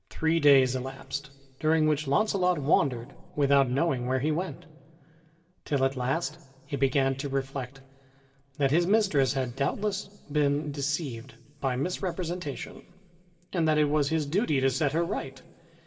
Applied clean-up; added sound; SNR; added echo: none; none; none; reverberation time 1.4 s.